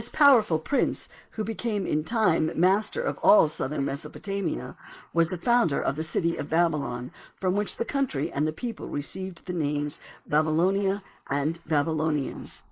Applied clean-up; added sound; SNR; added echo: neural mask model Resemble Enhance denoiser.